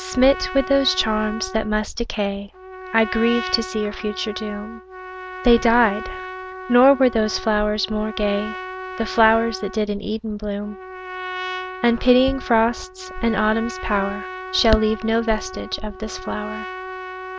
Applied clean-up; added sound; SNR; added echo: none; Trumpet; 12 dB; none.